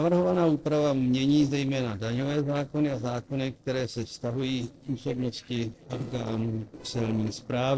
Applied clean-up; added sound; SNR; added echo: neural separator model SepFormer DNS4.